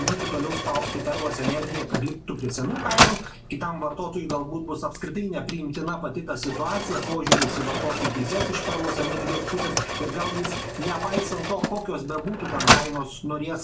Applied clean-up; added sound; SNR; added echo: none; Mechanisms; -2 dB; reverberation time 0.2 s.